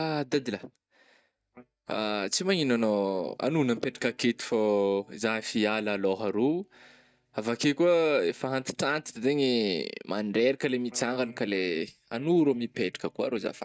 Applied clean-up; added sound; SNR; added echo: neural mask model DeepFilterNet 3.